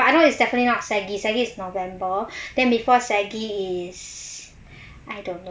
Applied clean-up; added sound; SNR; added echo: none; none; none; none.